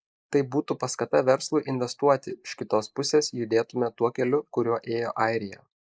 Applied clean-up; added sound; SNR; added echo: neural mask model Resemble Enhance denoiser.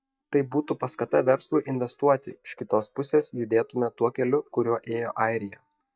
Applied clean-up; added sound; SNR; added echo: neural mask model DeepFilterNet 3.